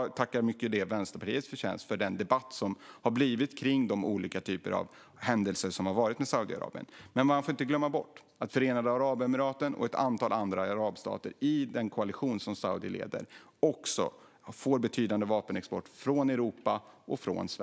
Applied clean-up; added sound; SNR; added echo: none; none; none; none.